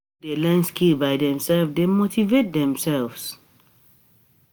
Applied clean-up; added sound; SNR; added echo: none; none; none; none.